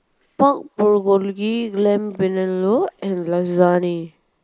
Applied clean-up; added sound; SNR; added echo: neural mask model Resemble Enhance denoiser.